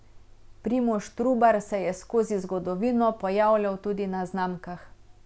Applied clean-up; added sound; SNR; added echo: none; none; none; none.